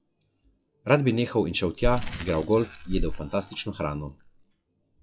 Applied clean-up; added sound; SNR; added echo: classical method WPE with log-MMSE.